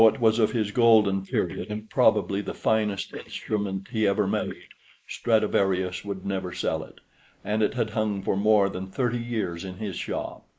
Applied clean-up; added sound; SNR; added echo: neural mask model Resemble Enhance denoiser.